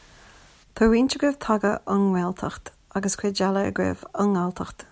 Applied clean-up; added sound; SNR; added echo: none; none; none; none.